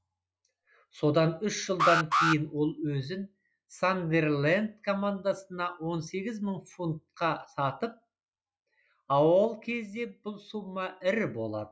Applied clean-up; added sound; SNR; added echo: classical method log-MMSE.